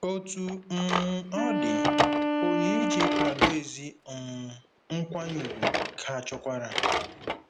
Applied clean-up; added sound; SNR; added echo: none; Drawer open or close + Wind instrument, woodwind instrument; -4 dB; none.